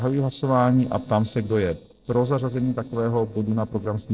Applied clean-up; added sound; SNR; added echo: neural separator model SepFormer DNS4.